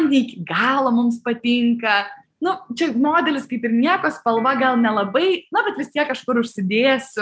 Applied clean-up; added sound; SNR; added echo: none; Piano; 20 dB; none.